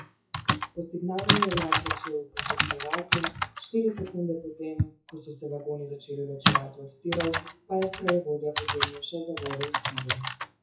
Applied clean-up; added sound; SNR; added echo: classical method WPE with log-MMSE.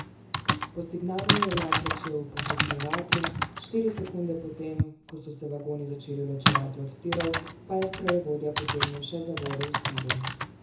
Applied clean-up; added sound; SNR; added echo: none; Typing; -1 dB; reverberation time 0.6 s.